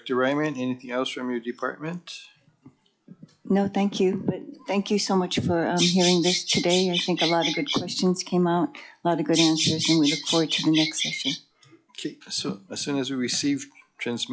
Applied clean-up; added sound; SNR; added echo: classical method log-MMSE.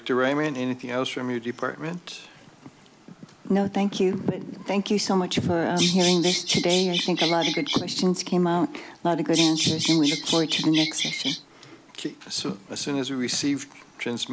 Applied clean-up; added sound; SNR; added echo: none; Bird vocalization, bird call, bird song; 2 dB; none.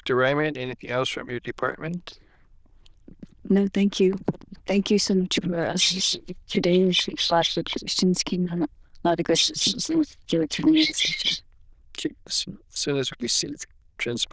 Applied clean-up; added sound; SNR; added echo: neural diffusion model UNIVERSE++.